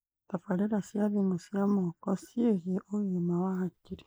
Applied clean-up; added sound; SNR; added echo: neural mask model Resemble Enhance denoiser.